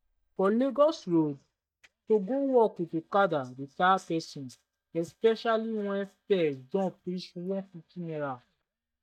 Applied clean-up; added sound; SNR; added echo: neural mask model DeepFilterNet 3.